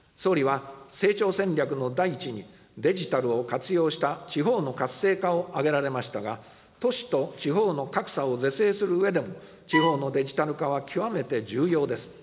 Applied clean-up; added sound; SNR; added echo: none; Bowed string instrument; 4 dB; none.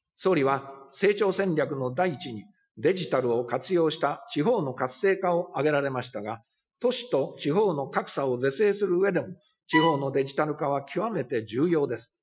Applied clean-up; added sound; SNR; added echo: classical method Wiener filter.